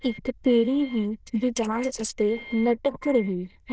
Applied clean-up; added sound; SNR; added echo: neural diffusion model UNIVERSE++.